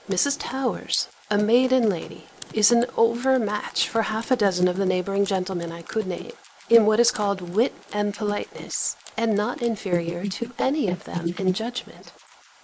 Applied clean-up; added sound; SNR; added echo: neural mask model Resemble Enhance denoiser.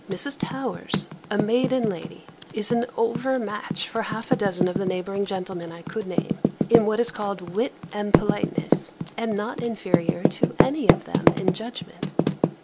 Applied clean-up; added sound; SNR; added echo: none; Typing; -1 dB; none.